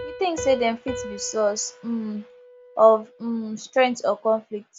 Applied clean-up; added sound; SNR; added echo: none; Piano; 15 dB; none.